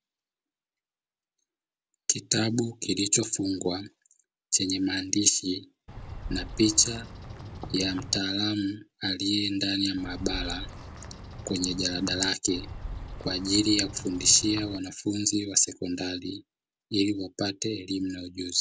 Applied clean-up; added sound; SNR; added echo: none; Bird vocalization, bird call, bird song; 11 dB; none.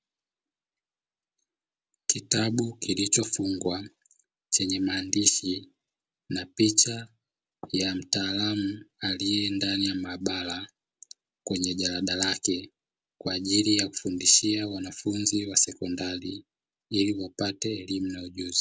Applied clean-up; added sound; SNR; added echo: none; none; none; none.